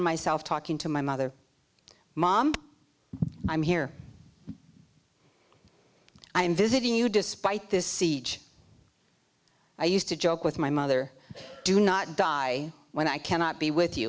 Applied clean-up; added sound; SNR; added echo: none; none; none; none.